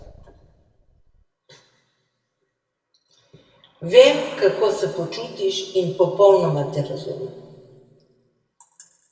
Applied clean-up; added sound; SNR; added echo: none; none; none; reverberation time 1.8 s.